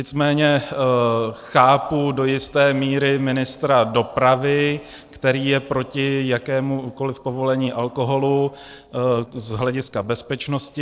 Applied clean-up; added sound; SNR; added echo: neural separator model SepFormer DNS4.